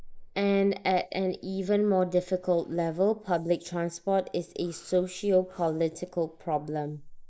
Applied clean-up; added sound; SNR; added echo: neural mask model Resemble Enhance denoiser.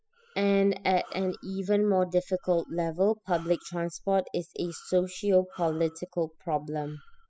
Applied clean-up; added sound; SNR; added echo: classical method spectral subtraction.